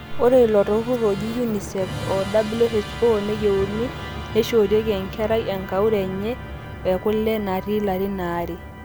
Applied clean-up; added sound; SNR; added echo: none; Musical instrument; 11 dB; none.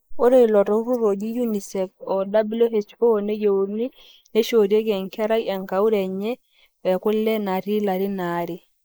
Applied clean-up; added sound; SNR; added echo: neural mask model Resemble Enhance denoiser.